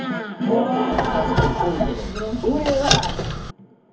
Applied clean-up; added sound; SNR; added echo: none; Squeak; 2 dB; reverberation time 0.3 s.